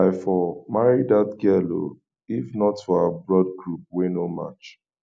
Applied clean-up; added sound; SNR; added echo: none; none; none; none.